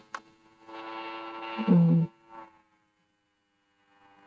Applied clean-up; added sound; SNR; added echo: neural mask model RNNoise.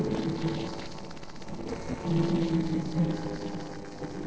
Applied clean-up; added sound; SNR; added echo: neural separator model SepFormer DNS4.